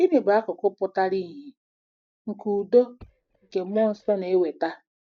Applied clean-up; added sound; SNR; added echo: neural mask model DeepFilterNet 3.